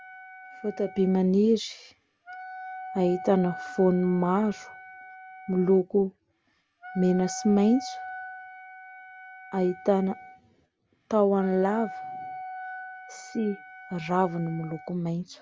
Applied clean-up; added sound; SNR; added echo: none; Wind instrument, woodwind instrument; 15 dB; none.